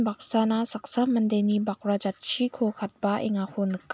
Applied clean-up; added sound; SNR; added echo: none; none; none; none.